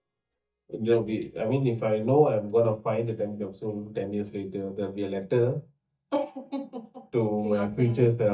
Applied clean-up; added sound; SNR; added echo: neural mask model DeepFilterNet 3.